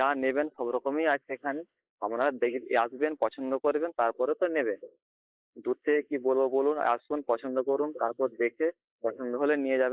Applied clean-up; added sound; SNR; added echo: neural mask model Resemble Enhance denoiser.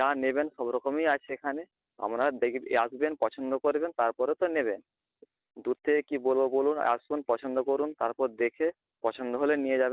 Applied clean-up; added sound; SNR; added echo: none; none; none; none.